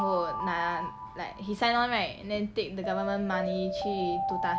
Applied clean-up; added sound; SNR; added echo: none; Alarm; 3 dB; none.